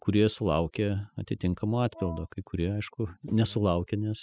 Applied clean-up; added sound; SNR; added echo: classical method spectral subtraction.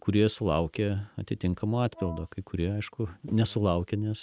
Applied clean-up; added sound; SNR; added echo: neural mask model RNNoise.